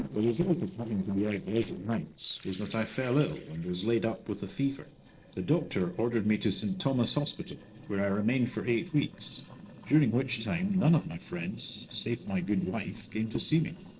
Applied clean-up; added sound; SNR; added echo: neural separator model SepFormer DNS4.